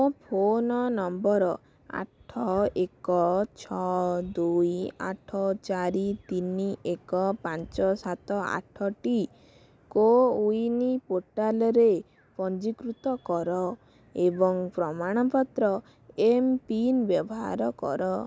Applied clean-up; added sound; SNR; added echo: none; none; none; none.